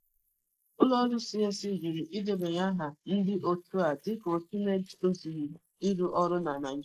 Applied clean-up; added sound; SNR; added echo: neural mask model Resemble Enhance denoiser.